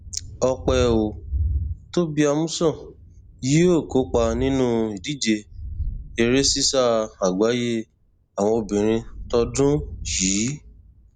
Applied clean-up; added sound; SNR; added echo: none; Thunder; 10 dB; none.